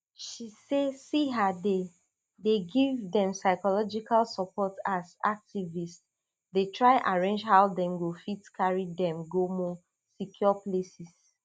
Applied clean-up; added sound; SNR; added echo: none; none; none; none.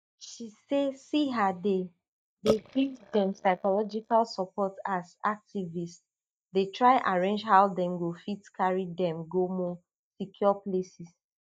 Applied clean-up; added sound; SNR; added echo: neural mask model DeepFilterNet 3.